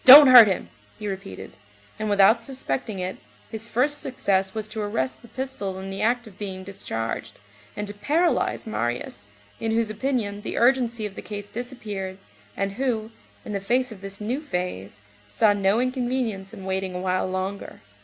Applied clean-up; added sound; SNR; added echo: none; none; none; none.